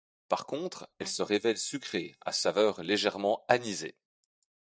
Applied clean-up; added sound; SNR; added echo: neural mask model DeepFilterNet 3.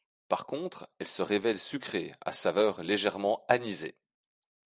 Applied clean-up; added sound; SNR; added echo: none; none; none; none.